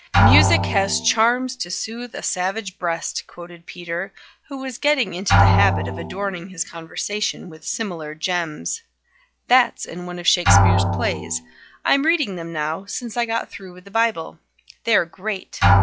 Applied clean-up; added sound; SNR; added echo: classical method log-MMSE.